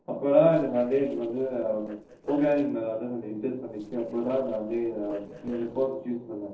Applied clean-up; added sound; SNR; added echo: neural separator model SepFormer DNS4.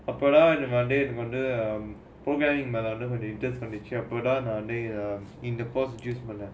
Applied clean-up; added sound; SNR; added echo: none; none; none; none.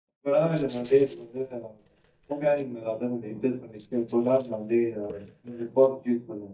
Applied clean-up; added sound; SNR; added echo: neural mask model DeepFilterNet 3.